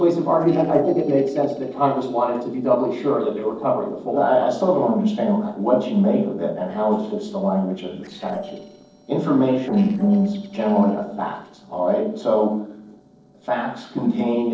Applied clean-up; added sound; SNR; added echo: neural separator model SepFormer DNS4.